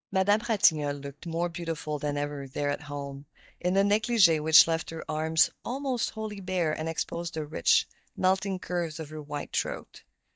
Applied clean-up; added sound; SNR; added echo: neural mask model DeepFilterNet 3.